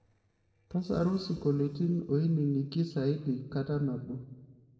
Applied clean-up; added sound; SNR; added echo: neural separator model SepFormer DNS4.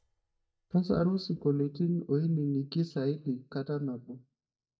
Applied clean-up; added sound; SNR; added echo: neural mask model DeepFilterNet 3.